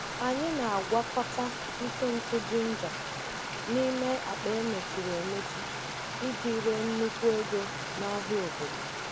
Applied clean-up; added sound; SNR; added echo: none; Stream; 4 dB; none.